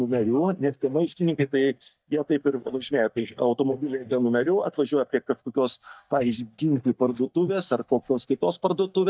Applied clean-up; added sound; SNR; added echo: neural mask model DeepFilterNet 3.